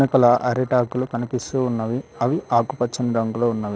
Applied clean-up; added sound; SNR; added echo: neural separator model SepFormer DNS4.